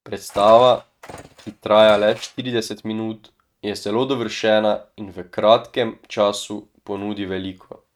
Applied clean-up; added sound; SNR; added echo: neural mask model RNNoise.